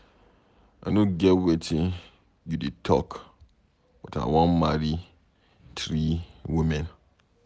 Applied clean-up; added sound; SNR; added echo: none; none; none; none.